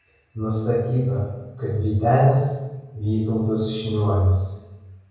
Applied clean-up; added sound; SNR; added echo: none; none; none; reverberation time 1.3 s.